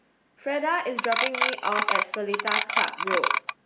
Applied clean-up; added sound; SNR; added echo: none; Clock; -3 dB; none.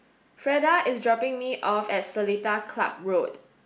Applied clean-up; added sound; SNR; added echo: none; none; none; none.